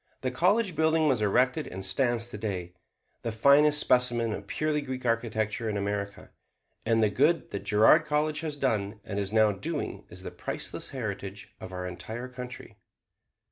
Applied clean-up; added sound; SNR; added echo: none; none; none; none.